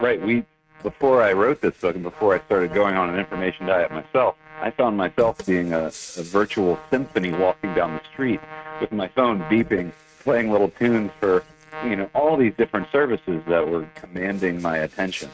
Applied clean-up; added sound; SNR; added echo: neural mask model RNNoise.